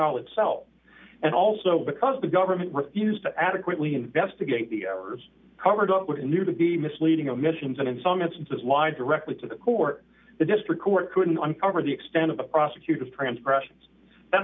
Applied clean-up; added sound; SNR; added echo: none; none; none; none.